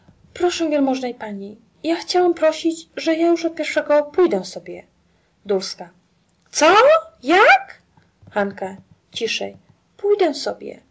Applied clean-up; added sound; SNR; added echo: none; none; none; none.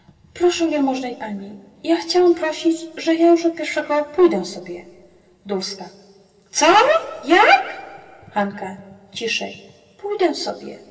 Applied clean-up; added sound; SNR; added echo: none; none; none; reverberation time 1.8 s.